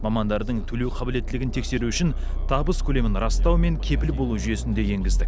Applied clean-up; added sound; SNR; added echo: none; Accelerating, revving, vroom; -2 dB; none.